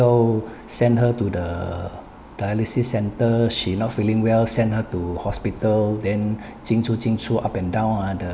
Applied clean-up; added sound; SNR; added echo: none; none; none; none.